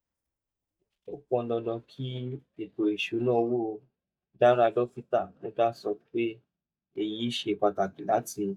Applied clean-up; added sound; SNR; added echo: neural mask model DeepFilterNet 3.